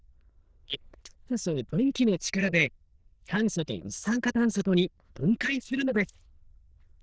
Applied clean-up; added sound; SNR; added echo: neural diffusion model UNIVERSE++.